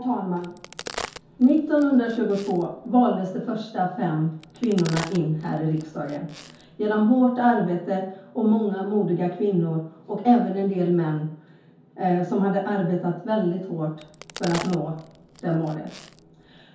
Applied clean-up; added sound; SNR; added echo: none; Crack; 16 dB; reverberation time 0.6 s.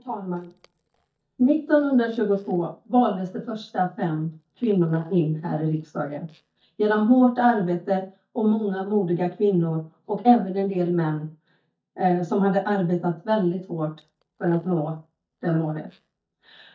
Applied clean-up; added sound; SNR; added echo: neural mask model DeepFilterNet 3.